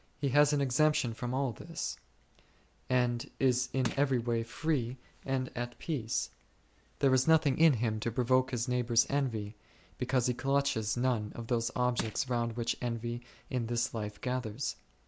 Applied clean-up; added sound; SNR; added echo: none; Crushing; 11 dB; none.